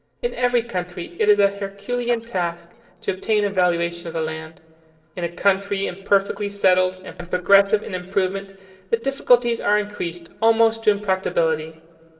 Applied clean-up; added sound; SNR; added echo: neural separator model SepFormer DNS4.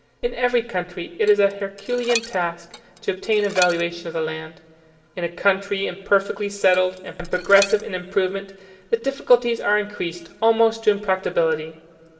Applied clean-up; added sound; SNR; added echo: none; Dishes, pots, and pans; 12 dB; reverberation time 2.4 s.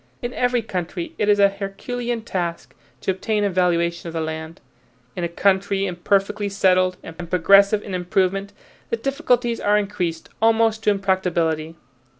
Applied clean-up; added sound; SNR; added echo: none; none; none; none.